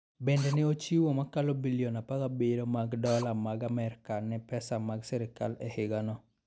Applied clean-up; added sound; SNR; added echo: none; Drill; 16 dB; none.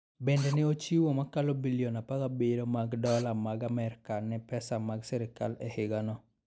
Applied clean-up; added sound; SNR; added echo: neural mask model Resemble Enhance denoiser.